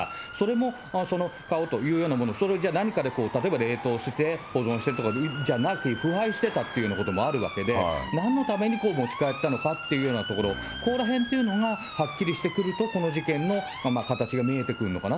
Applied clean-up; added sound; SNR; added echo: none; Motor vehicle (road) / Siren; 11 dB; none.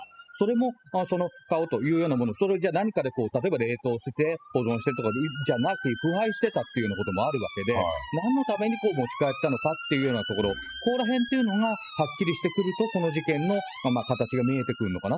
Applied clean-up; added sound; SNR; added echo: classical method spectral subtraction.